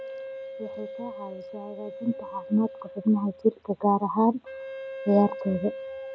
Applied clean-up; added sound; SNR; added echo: none; Wind instrument, woodwind instrument; 12 dB; none.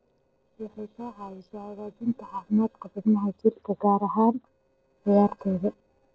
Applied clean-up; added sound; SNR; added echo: neural separator model SepFormer DNS4.